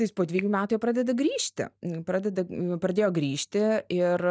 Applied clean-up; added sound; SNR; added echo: neural mask model DeepFilterNet 3.